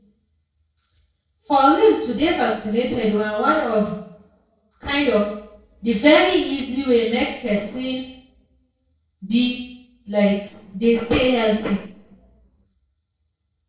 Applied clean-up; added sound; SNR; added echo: neural separator model SepFormer DNS4.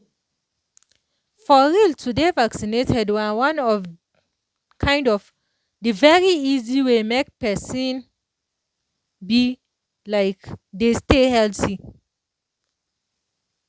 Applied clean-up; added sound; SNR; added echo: none; none; none; none.